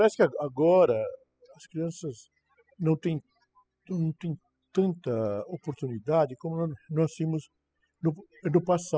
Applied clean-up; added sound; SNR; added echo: classical method spectral subtraction.